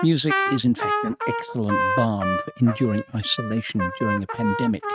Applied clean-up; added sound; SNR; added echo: neural mask model RNNoise.